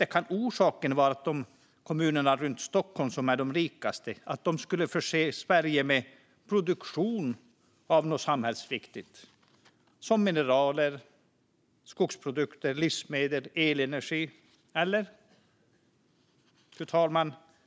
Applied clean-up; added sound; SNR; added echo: none; none; none; none.